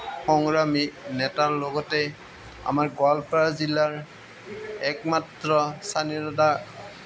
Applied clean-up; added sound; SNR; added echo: none; none; none; none.